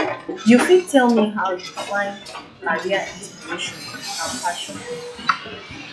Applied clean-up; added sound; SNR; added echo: classical method log-MMSE.